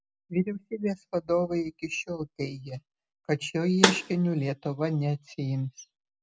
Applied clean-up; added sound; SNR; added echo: none; Snare drum; -4 dB; none.